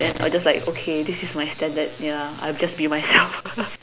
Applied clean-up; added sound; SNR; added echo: none; none; none; none.